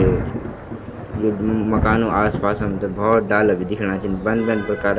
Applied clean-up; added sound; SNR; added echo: none; Thunder; 7 dB; none.